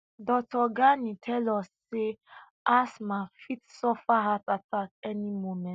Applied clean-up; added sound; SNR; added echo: none; none; none; none.